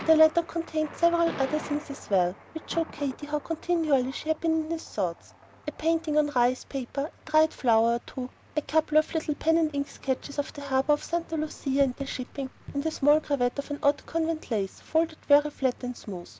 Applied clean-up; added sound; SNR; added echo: none; Thunder + Raindrop / Drip; 19 dB; none.